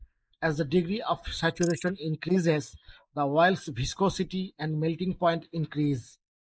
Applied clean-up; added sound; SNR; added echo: neural mask model Resemble Enhance denoiser.